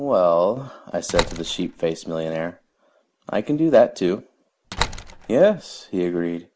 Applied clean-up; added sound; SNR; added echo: none; Slam; 10 dB; none.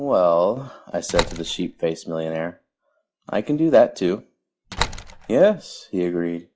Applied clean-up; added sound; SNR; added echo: classical method log-MMSE.